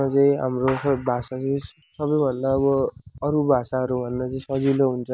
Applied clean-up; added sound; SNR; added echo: none; Wind chime / Percussion; 13 dB; none.